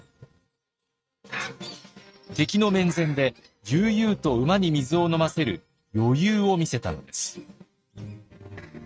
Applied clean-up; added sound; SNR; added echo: neural mask model RNNoise.